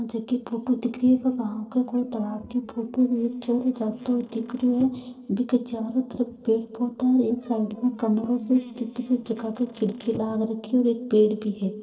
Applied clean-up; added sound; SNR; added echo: neural separator model SepFormer DNS4.